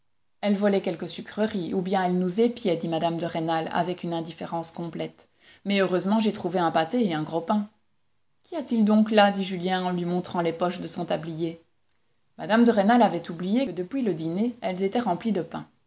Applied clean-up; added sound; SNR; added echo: none; none; none; none.